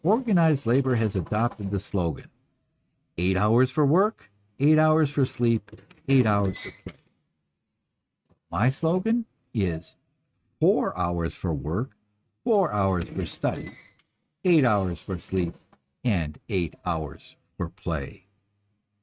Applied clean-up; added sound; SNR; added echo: neural mask model RNNoise.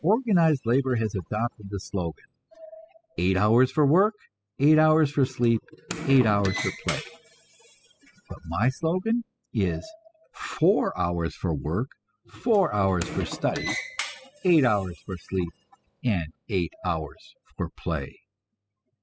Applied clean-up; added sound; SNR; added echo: classical method spectral subtraction.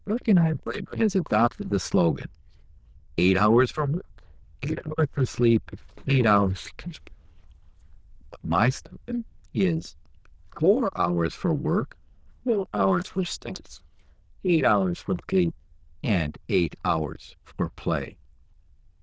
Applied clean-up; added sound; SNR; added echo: neural diffusion model UNIVERSE++.